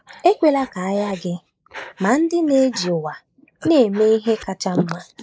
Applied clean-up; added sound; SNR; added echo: neural mask model Resemble Enhance denoiser.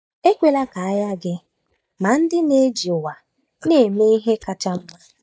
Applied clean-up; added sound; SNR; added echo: neural mask model DeepFilterNet 3.